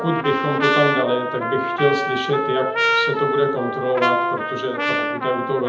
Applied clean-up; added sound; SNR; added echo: none; Trumpet; 0 dB; reverberation time 0.8 s.